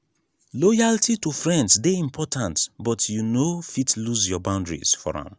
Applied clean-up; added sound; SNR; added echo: none; none; none; none.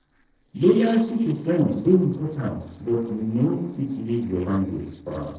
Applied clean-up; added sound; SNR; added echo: neural separator model SepFormer DNS4.